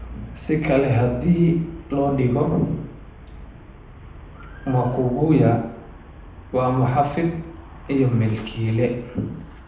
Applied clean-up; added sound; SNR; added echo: none; Traffic noise, roadway noise; 16 dB; reverberation time 0.7 s.